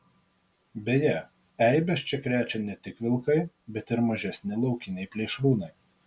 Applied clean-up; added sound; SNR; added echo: none; none; none; none.